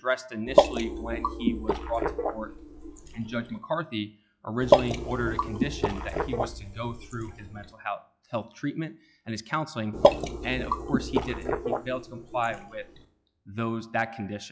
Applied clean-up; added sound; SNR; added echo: classical method log-MMSE.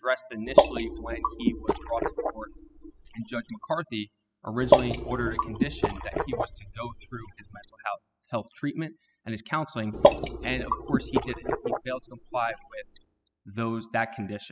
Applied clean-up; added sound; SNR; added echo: classical method spectral subtraction.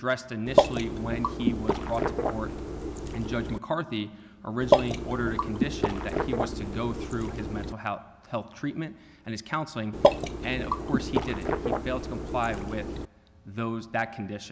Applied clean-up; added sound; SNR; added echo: none; Water / Liquid; -5 dB; none.